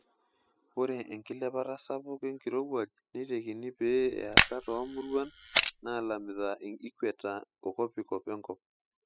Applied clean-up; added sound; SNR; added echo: classical method spectral subtraction.